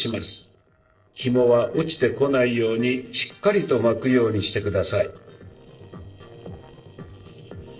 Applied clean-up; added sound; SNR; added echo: neural separator model SepFormer DNS4.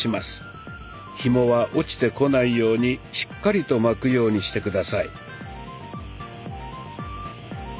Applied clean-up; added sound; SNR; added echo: none; none; none; none.